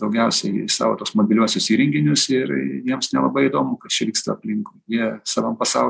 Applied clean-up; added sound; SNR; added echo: none; none; none; none.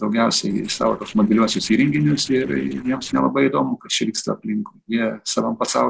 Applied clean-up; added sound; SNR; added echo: neural separator model SepFormer DNS4.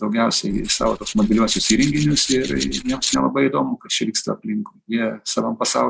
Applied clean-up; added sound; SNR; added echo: neural mask model RNNoise.